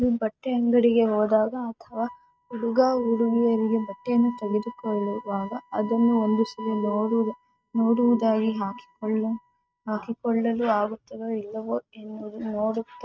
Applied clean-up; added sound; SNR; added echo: neural mask model RNNoise.